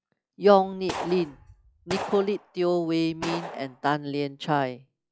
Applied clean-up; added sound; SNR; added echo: classical method log-MMSE.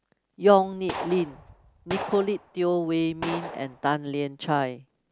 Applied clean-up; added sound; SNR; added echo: none; Gunshot, gunfire; 11 dB; none.